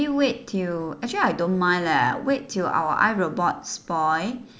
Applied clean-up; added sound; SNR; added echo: neural separator model SepFormer DNS4.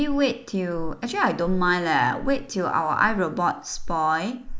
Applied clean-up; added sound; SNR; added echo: neural mask model Resemble Enhance denoiser.